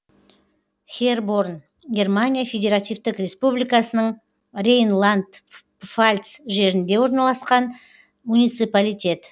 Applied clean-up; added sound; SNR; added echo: none; none; none; none.